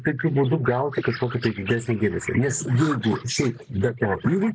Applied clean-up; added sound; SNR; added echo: neural mask model Resemble Enhance denoiser.